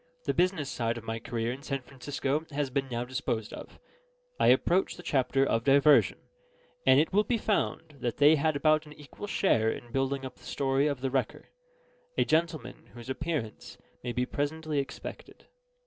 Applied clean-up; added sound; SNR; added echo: none; none; none; none.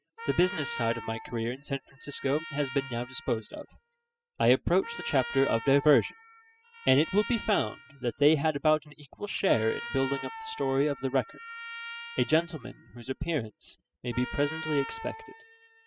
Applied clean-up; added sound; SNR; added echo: classical method spectral subtraction.